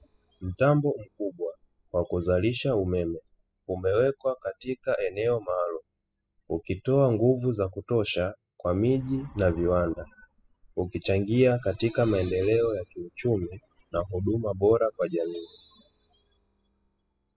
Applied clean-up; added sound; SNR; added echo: classical method spectral subtraction.